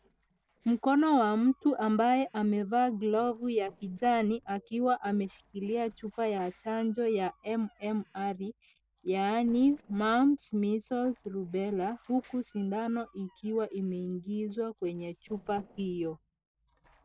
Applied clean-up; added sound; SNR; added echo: neural separator model SepFormer DNS4.